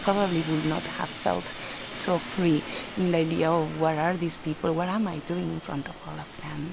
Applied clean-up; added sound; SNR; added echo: none; Train; 10 dB; none.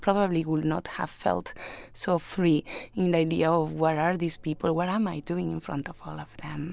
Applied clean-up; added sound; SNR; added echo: none; none; none; none.